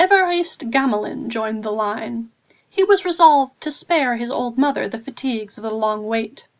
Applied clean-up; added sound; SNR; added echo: none; none; none; none.